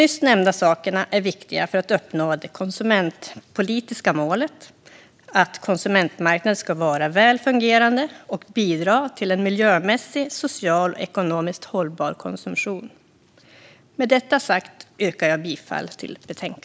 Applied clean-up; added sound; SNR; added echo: none; none; none; none.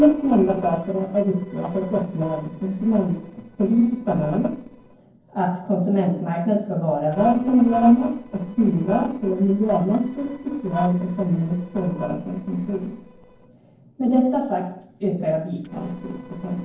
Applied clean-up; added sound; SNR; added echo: neural separator model SepFormer DNS4.